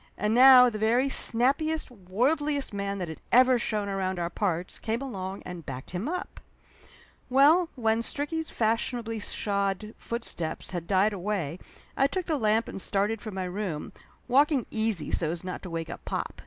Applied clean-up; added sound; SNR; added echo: none; none; none; none.